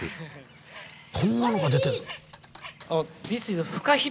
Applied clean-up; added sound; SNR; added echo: none; Bird + Thump, thud; 18 dB; none.